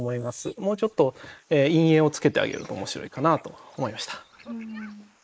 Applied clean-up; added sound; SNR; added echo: neural mask model Resemble Enhance denoiser.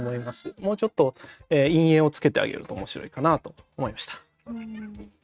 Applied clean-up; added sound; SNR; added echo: neural mask model RNNoise.